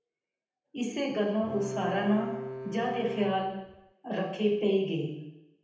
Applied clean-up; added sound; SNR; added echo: none; Bowed string instrument; 8 dB; reverberation time 0.9 s.